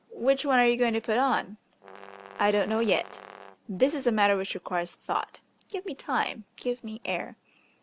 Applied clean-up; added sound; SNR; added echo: none; Brass instrument; 18 dB; none.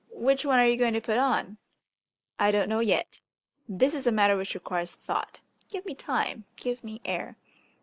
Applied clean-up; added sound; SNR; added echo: neural mask model Resemble Enhance denoiser.